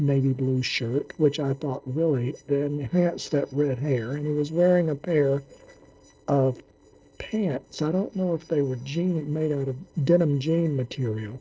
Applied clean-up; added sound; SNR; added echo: neural separator model SepFormer DNS4.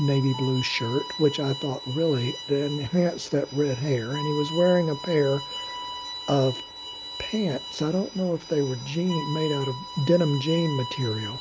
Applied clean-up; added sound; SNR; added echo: none; Bowed string instrument; 11 dB; none.